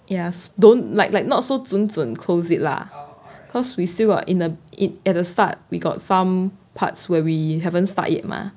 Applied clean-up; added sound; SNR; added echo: none; none; none; none.